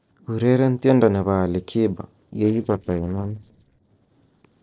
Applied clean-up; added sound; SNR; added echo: neural separator model SepFormer DNS4.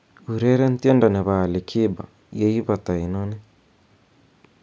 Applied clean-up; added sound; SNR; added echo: none; none; none; none.